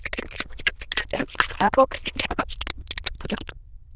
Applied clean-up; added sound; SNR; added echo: neural diffusion model UNIVERSE++.